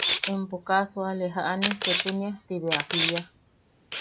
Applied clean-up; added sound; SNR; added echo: none; Camera; 1 dB; none.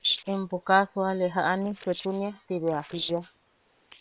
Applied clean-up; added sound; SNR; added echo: neural separator model SepFormer WHAM!.